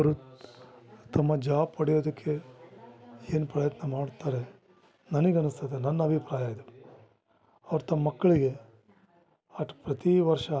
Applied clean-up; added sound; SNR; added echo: none; none; none; none.